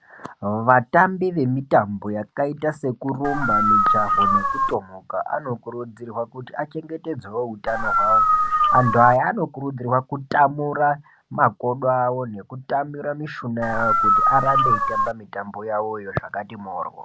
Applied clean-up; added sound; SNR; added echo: none; Dog; -4 dB; none.